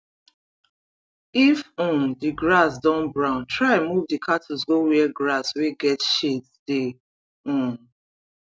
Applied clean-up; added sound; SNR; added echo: none; none; none; none.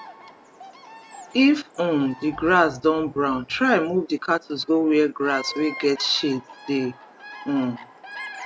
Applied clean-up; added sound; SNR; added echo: none; Bird vocalization, bird call, bird song; 18 dB; none.